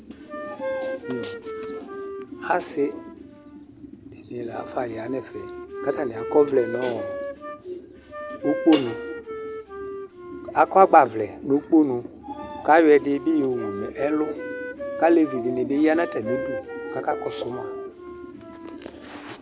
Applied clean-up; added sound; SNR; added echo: none; Wind instrument, woodwind instrument; 11 dB; none.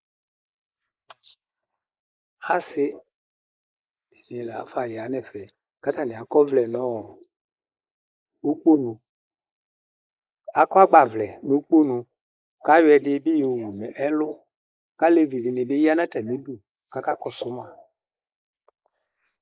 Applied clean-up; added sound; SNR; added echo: neural mask model Resemble Enhance denoiser.